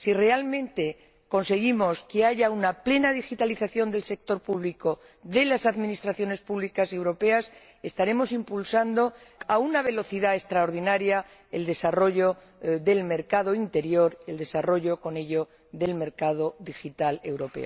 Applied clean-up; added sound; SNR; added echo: none; none; none; none.